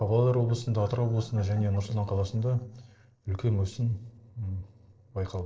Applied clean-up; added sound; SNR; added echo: neural separator model SepFormer DNS4.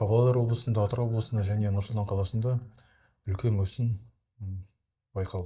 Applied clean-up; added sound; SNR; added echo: neural mask model DeepFilterNet 3.